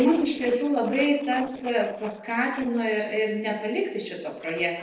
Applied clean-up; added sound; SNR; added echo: neural separator model SepFormer DNS4.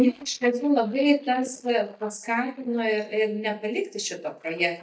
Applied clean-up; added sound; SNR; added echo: neural mask model DeepFilterNet 3.